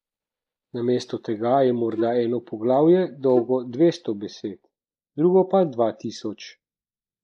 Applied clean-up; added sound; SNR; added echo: neural mask model DeepFilterNet 3.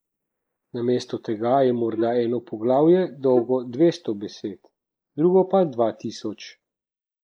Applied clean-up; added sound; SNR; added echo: neural mask model Resemble Enhance denoiser.